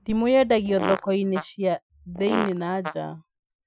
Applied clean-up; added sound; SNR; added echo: classical method Wiener filter.